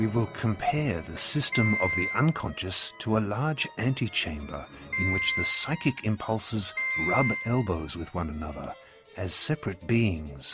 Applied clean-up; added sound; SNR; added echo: none; Piano; 3 dB; none.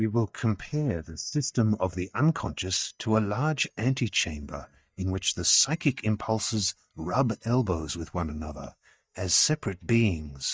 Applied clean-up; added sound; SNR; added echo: neural mask model DeepFilterNet 3.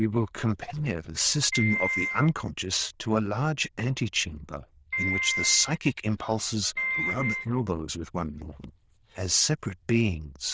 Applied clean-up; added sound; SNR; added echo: neural diffusion model UNIVERSE++.